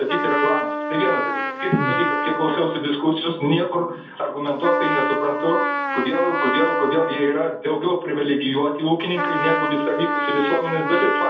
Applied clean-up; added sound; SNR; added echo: none; Trumpet; 3 dB; reverberation time 0.5 s.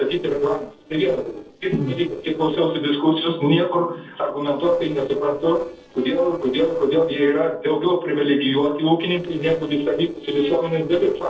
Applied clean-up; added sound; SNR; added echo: neural separator model SepFormer DNS4.